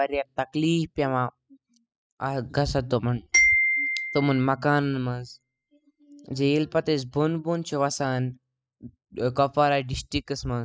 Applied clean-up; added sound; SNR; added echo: classical method spectral subtraction.